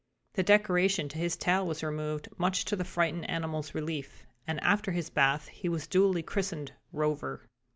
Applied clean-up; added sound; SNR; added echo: none; none; none; none.